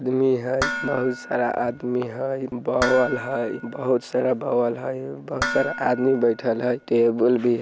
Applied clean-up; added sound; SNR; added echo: none; Dishes, pots, and pans; 10 dB; none.